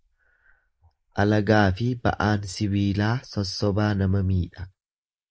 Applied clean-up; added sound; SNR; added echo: neural mask model Resemble Enhance denoiser.